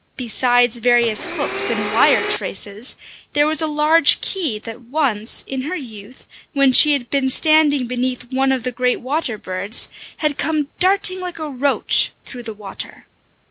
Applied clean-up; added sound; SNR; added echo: none; Domestic sounds, home sounds; 4 dB; none.